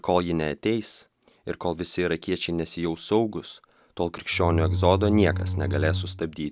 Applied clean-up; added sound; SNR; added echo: none; Bowed string instrument; 1 dB; none.